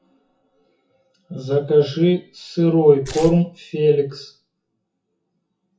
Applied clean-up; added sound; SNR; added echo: classical method WPE with log-MMSE.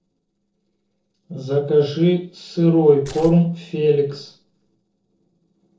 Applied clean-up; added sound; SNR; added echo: neural separator model SepFormer DNS4.